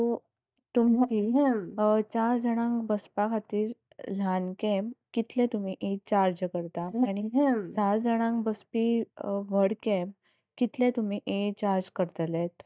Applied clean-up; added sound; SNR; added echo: neural mask model DeepFilterNet 3.